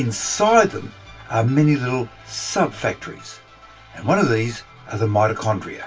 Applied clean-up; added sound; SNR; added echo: none; none; none; reverberation time 0.1 s.